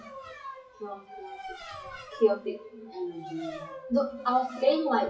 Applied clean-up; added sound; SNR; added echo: classical method WPE with log-MMSE.